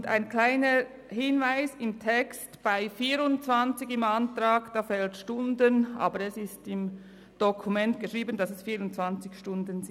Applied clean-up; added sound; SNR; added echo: none; none; none; none.